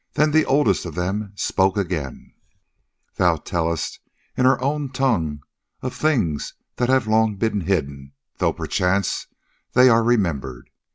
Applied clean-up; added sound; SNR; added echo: none; none; none; none.